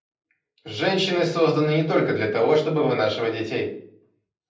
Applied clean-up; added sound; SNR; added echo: none; none; none; reverberation time 0.6 s.